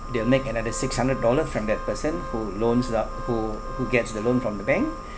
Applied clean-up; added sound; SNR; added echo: none; Organ; 14 dB; none.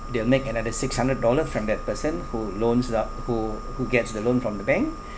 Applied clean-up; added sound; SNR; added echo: none; none; none; none.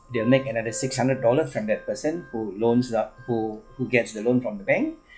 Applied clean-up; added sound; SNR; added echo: classical method log-MMSE.